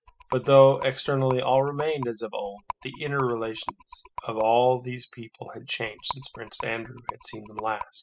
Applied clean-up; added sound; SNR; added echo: classical method spectral subtraction.